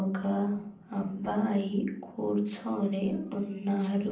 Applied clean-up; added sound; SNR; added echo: neural separator model SepFormer DNS4.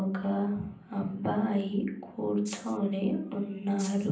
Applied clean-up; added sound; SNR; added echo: none; Rattle (instrument); 14 dB; reverberation time 0.6 s.